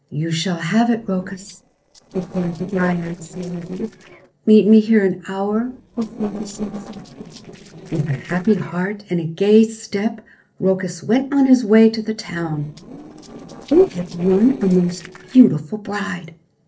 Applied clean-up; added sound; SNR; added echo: neural separator model SepFormer DNS4.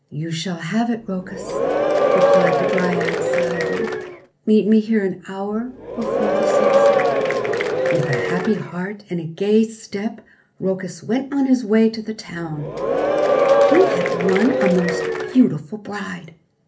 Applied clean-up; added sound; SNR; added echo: none; Applause / Crowd / Cheering; -3 dB; reverberation time 0.3 s.